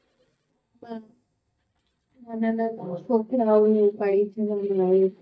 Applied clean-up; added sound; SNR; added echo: neural mask model DeepFilterNet 3.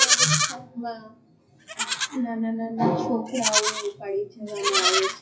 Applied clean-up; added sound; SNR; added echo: classical method WPE with log-MMSE.